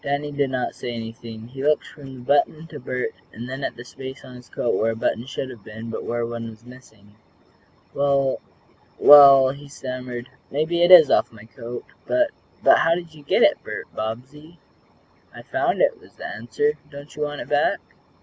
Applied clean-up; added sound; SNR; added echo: none; none; none; none.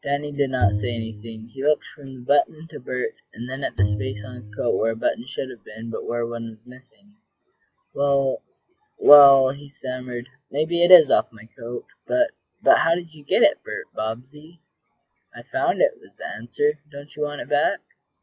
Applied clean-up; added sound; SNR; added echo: classical method log-MMSE.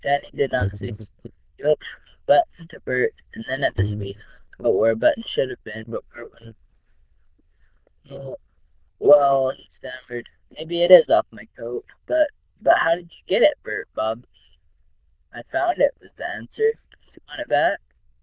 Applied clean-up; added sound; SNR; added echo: neural diffusion model UNIVERSE++.